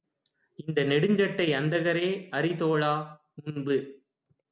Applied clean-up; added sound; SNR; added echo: none; none; none; none.